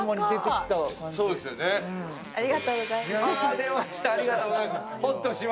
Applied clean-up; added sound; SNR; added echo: none; Motorcycle + Shatter; 18 dB; none.